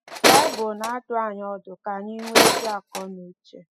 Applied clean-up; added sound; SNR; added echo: classical method spectral subtraction.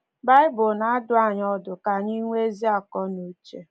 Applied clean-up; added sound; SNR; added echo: none; none; none; none.